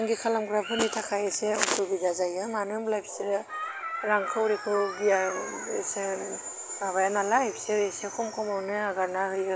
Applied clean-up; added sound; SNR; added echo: none; none; none; none.